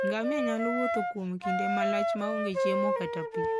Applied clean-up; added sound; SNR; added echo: none; Wind instrument, woodwind instrument; -3 dB; none.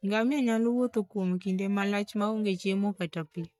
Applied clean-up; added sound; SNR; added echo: neural mask model DeepFilterNet 3.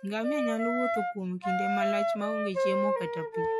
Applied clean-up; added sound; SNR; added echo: classical method log-MMSE.